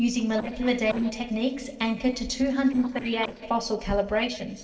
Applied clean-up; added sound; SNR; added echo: neural separator model SepFormer DNS4.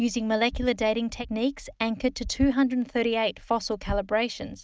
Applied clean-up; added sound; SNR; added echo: none; none; none; none.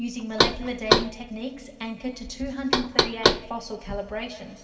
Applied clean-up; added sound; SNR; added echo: none; Knock; -5 dB; reverberation time 2.8 s.